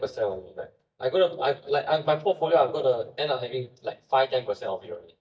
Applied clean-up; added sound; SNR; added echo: neural mask model DeepFilterNet 3.